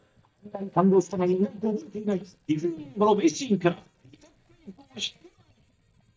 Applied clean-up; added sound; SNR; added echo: neural mask model DeepFilterNet 3.